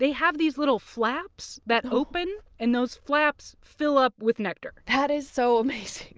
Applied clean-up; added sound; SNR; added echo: none; none; none; none.